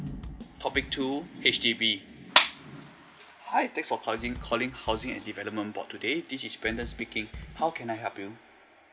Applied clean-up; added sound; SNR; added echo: none; Bass drum / Snare drum; 15 dB; none.